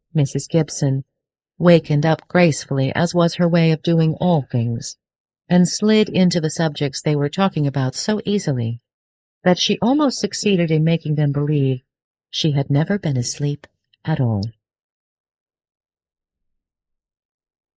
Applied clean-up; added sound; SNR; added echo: neural mask model Resemble Enhance denoiser.